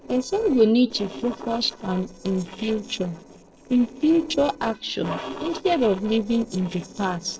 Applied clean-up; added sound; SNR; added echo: neural separator model SepFormer DNS4.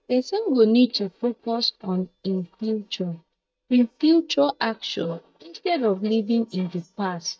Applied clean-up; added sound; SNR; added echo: neural mask model DeepFilterNet 3.